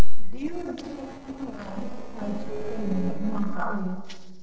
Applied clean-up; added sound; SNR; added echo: neural separator model SepFormer DNS4.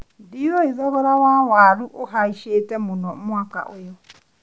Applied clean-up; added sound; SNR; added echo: none; none; none; none.